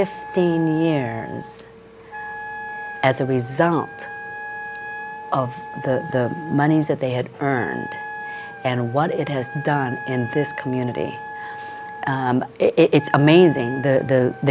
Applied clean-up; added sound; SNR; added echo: none; Wind instrument, woodwind instrument; 13 dB; none.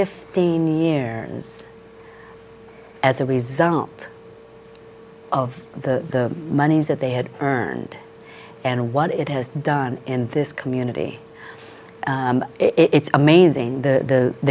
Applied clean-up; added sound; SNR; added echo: none; none; none; none.